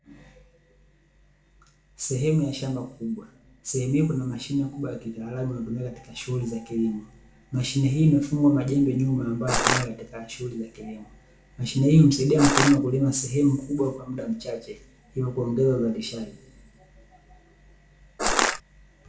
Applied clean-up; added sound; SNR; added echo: none; Crushing; -3 dB; reverberation time 0.9 s.